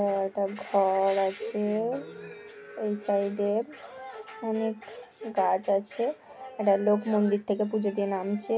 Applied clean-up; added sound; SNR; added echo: none; none; none; none.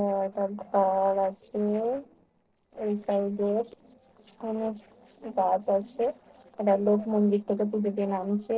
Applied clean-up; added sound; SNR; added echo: neural separator model SepFormer DNS4.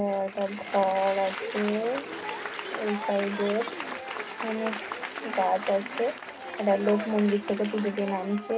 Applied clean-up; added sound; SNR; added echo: none; Applause; 9 dB; reverberation time 0.2 s.